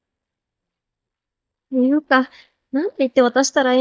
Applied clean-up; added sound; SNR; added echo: neural mask model DeepFilterNet 3.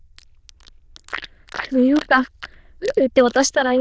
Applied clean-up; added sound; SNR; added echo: neural diffusion model UNIVERSE++.